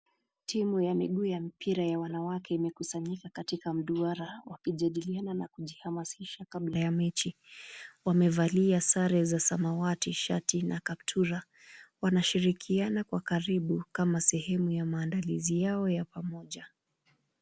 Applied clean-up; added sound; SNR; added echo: none; none; none; none.